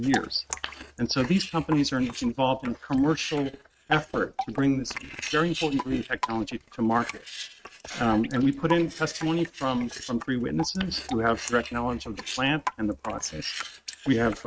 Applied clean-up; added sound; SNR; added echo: neural mask model RNNoise.